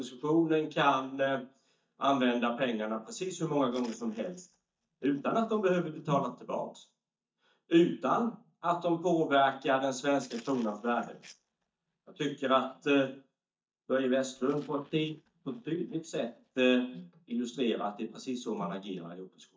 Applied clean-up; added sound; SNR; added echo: neural mask model DeepFilterNet 3.